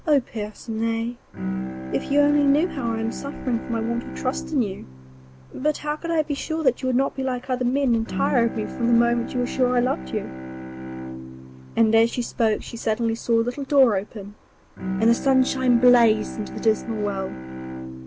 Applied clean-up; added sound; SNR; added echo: none; Bowed string instrument; 10 dB; none.